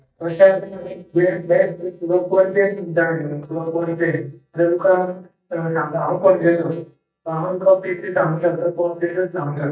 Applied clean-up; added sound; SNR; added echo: neural mask model DeepFilterNet 3.